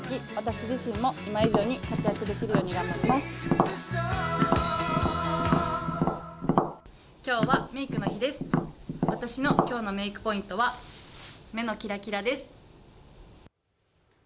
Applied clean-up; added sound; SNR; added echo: none; Tap; -1 dB; none.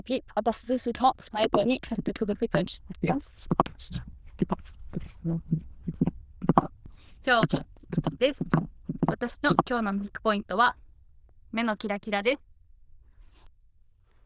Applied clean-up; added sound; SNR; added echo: neural diffusion model UNIVERSE++.